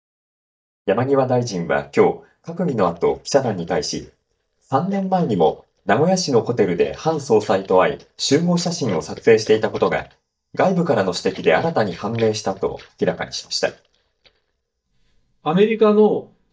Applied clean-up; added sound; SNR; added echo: neural mask model DeepFilterNet 3.